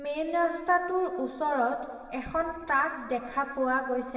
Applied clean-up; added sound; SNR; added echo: none; none; none; reverberation time 2.1 s.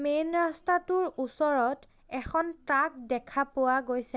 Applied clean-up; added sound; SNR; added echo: none; none; none; none.